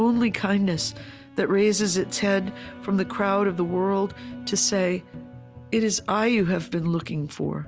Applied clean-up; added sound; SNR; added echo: none; none; none; none.